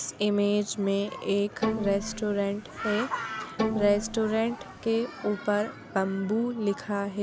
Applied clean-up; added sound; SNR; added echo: none; Bowed string instrument; 5 dB; none.